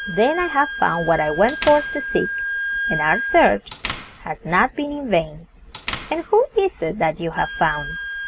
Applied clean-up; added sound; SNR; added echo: none; Door + Wind instrument, woodwind instrument; 8 dB; none.